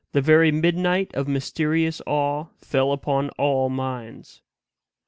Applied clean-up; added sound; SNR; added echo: none; none; none; none.